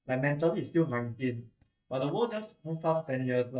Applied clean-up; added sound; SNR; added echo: neural mask model DeepFilterNet 3.